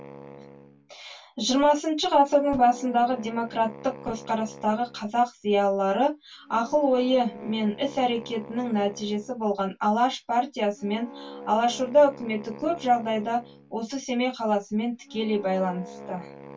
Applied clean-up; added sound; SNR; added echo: none; Wind instrument, woodwind instrument; 19 dB; reverberation time 0.1 s.